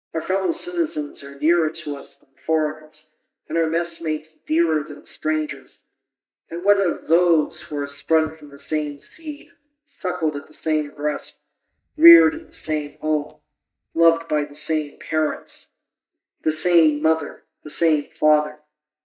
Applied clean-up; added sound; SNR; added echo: neural mask model DeepFilterNet 3.